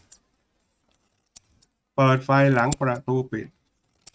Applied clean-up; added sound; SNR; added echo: neural mask model RNNoise.